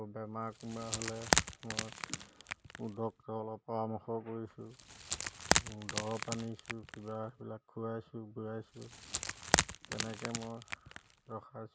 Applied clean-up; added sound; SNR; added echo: none; Wood; -5 dB; none.